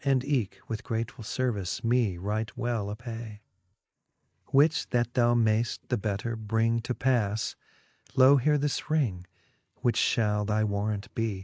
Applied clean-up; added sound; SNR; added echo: neural mask model Resemble Enhance denoiser.